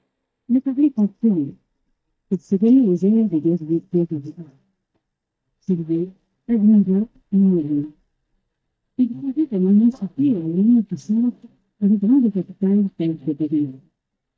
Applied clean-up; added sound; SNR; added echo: neural mask model DeepFilterNet 3.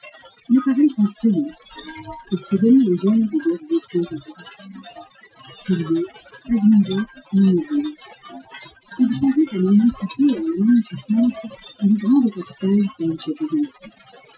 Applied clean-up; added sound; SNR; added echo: classical method Wiener filter.